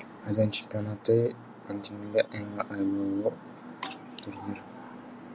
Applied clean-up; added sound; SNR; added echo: none; none; none; none.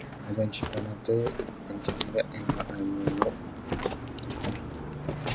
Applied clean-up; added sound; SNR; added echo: none; Walk, footsteps; 0 dB; none.